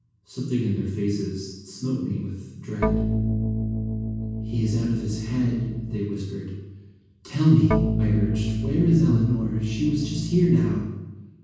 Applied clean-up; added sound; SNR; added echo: none; Organ; 2 dB; reverberation time 1.2 s.